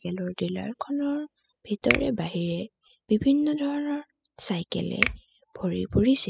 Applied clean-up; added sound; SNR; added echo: classical method spectral subtraction.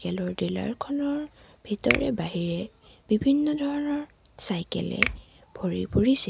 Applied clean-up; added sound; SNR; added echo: none; Finger snapping; 7 dB; none.